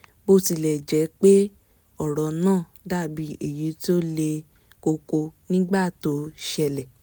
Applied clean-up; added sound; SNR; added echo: none; none; none; none.